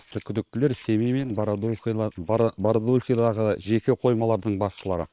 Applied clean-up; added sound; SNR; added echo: neural separator model SepFormer WHAM!.